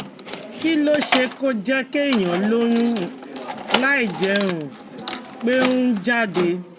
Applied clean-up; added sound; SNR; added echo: none; Keys jangling; 8 dB; none.